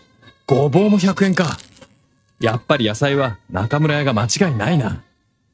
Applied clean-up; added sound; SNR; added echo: neural mask model RNNoise.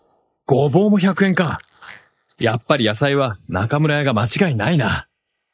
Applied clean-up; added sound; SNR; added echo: neural mask model Resemble Enhance denoiser.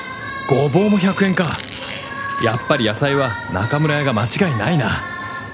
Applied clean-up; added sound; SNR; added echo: none; Squeak; 16 dB; none.